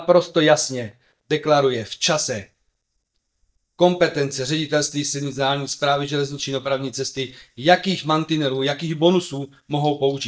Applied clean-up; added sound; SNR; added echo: neural mask model DeepFilterNet 3.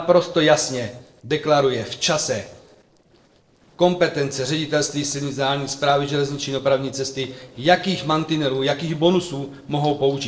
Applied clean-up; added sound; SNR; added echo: neural separator model SepFormer DNS4.